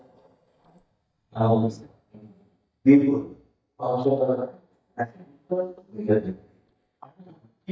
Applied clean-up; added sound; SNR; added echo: neural mask model DeepFilterNet 3.